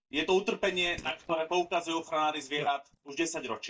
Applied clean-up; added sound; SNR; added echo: neural mask model DeepFilterNet 3.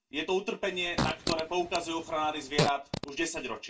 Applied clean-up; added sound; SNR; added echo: none; Fart; 2 dB; reverberation time 0.2 s.